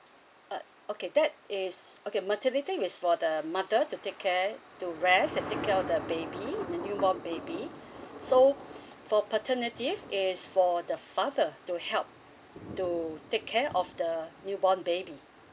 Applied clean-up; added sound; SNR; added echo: none; none; none; none.